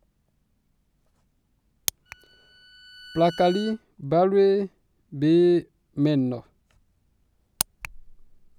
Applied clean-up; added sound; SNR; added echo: none; Bowed string instrument; 20 dB; none.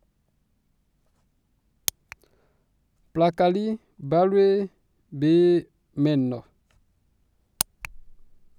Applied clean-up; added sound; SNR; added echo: none; none; none; none.